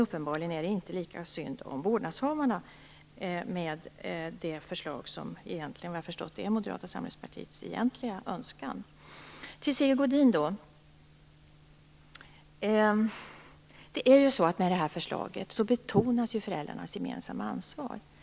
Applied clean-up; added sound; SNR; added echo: none; none; none; none.